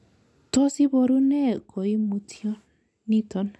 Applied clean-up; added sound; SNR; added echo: none; none; none; none.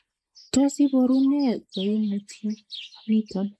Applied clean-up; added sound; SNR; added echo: neural mask model Resemble Enhance denoiser.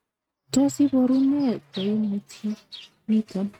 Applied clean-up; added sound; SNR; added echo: neural mask model RNNoise.